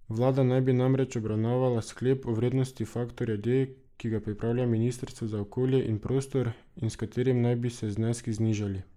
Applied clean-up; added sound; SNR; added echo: neural mask model Resemble Enhance denoiser.